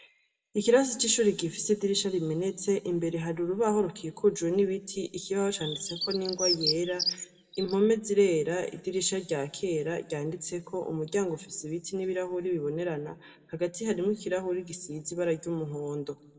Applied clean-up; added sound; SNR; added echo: none; Bird; 6 dB; reverberation time 0.9 s.